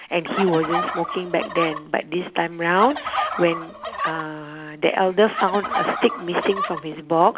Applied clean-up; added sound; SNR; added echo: none; Fowl; 7 dB; none.